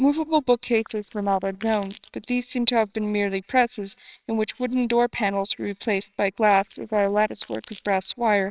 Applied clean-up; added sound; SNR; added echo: neural separator model SepFormer WHAMR!.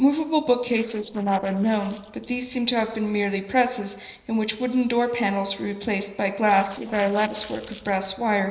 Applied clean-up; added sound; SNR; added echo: neural separator model SepFormer DNS4.